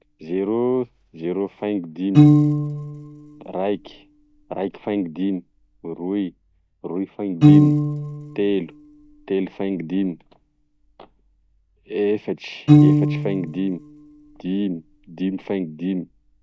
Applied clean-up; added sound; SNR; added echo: none; Piano; -4 dB; none.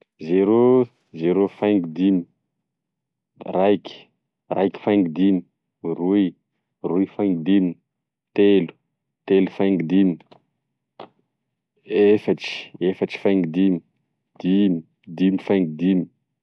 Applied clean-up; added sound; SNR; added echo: none; none; none; none.